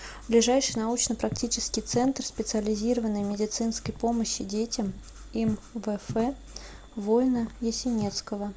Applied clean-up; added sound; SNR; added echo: none; Walk, footsteps; 16 dB; none.